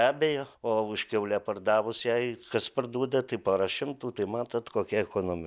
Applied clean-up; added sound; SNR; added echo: none; none; none; none.